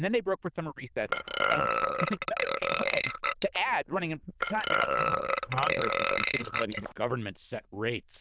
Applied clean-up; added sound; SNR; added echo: neural diffusion model UNIVERSE++.